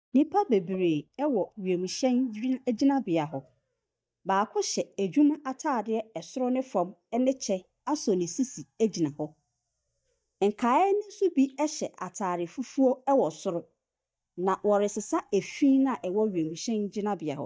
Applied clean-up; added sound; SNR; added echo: neural mask model DeepFilterNet 3.